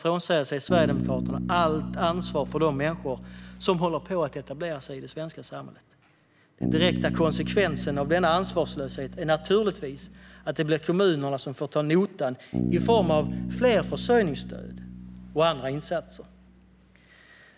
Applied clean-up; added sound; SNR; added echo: none; Bass guitar; 7 dB; none.